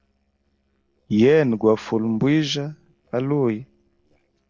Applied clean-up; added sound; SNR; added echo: neural separator model SepFormer DNS4.